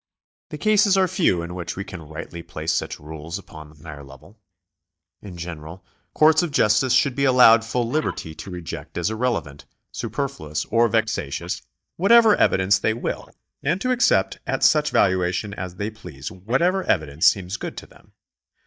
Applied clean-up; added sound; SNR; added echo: neural mask model DeepFilterNet 3.